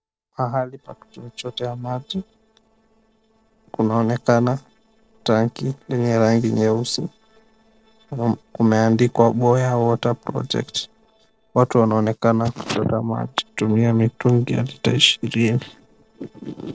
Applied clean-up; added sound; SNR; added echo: neural separator model SepFormer DNS4.